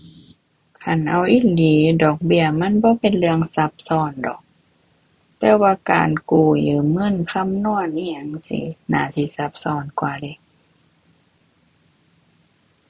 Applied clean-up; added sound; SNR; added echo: none; none; none; none.